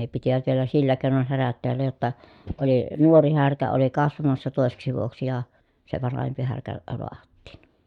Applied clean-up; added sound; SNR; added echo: neural mask model DeepFilterNet 3.